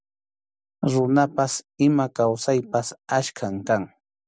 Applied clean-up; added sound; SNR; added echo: none; none; none; none.